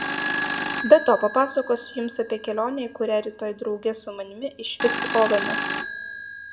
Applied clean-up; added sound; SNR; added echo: none; Telephone; -1 dB; reverberation time 0.7 s.